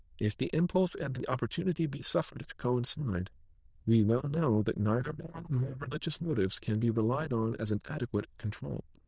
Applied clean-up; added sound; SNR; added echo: neural diffusion model UNIVERSE++.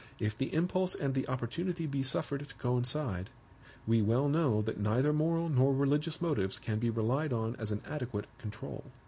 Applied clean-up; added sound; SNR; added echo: none; none; none; none.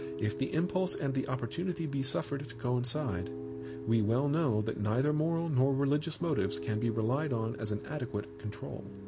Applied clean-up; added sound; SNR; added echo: none; Piano; 11 dB; none.